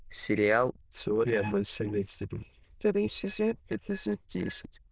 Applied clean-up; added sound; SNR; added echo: neural diffusion model UNIVERSE++.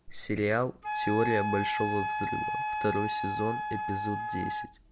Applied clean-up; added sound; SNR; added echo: none; Wind instrument, woodwind instrument; 2 dB; none.